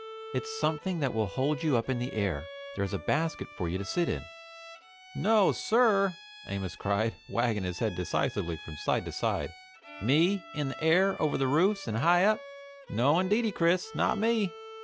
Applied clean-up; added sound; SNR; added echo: none; Bowed string instrument; 16 dB; none.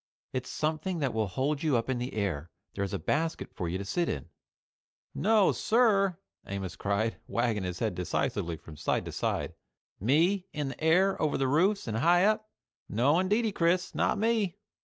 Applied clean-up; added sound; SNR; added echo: none; none; none; none.